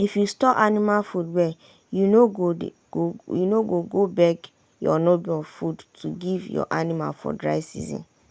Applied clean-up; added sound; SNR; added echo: none; none; none; none.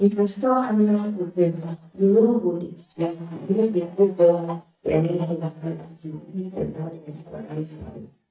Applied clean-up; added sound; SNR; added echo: neural mask model DeepFilterNet 3.